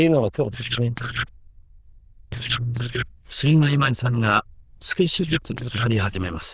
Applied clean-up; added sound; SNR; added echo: neural diffusion model UNIVERSE++.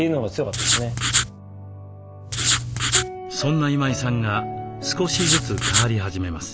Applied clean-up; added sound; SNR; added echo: none; Writing; -3 dB; none.